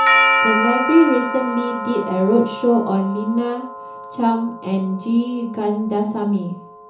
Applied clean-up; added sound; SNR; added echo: none; Doorbell; 3 dB; reverberation time 0.8 s.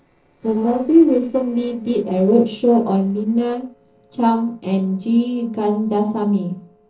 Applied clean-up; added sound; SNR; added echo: neural separator model SepFormer DNS4.